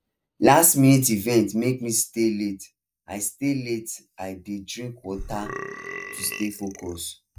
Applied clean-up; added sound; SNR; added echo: neural mask model DeepFilterNet 3.